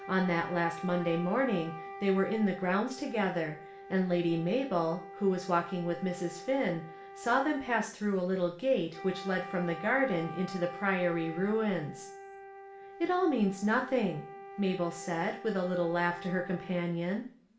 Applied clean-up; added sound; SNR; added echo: none; Wind instrument, woodwind instrument; 14 dB; reverberation time 0.5 s.